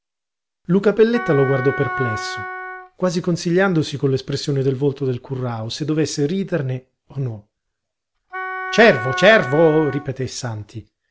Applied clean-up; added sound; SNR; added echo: none; Wind instrument, woodwind instrument; 8 dB; none.